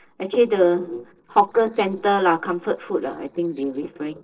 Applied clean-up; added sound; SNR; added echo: neural separator model SepFormer DNS4.